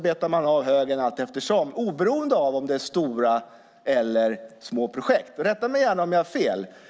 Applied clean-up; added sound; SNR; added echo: none; none; none; none.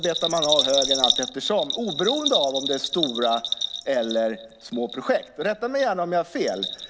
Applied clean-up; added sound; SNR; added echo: none; Bell; 3 dB; none.